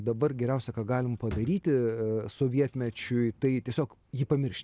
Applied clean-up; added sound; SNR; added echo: none; Drawer open or close; 20 dB; none.